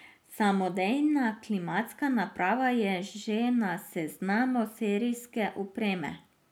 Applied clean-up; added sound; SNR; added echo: none; none; none; none.